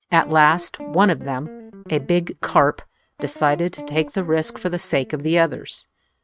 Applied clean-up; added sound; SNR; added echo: neural mask model RNNoise.